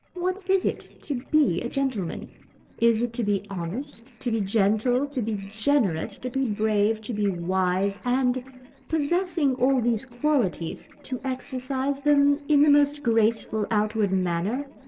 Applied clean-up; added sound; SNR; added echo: neural separator model SepFormer DNS4.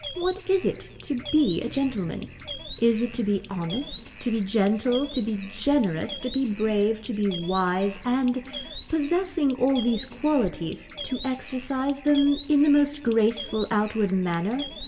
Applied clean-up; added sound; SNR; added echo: none; Bird; 12 dB; reverberation time 2.1 s.